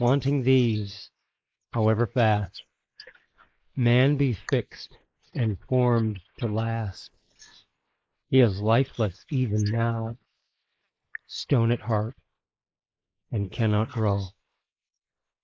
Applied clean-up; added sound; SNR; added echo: neural mask model Resemble Enhance denoiser.